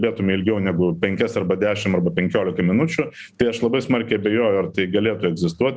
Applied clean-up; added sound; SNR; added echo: none; none; none; none.